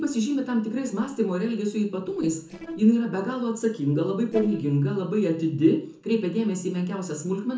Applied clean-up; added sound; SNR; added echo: neural separator model SepFormer DNS4.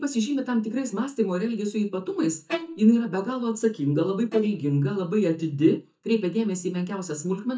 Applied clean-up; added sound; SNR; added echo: neural mask model DeepFilterNet 3.